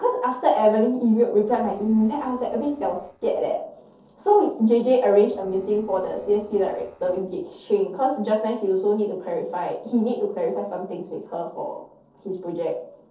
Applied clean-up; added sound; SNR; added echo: neural separator model SepFormer DNS4.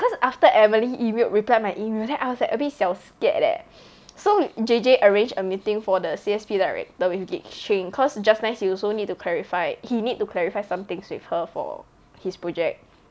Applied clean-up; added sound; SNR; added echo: none; none; none; none.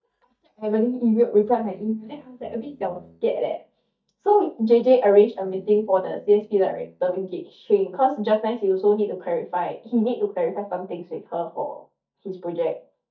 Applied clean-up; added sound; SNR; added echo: neural mask model DeepFilterNet 3.